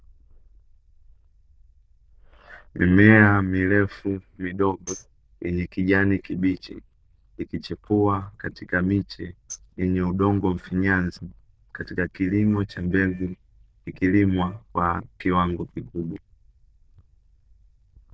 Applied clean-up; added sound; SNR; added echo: neural diffusion model UNIVERSE++.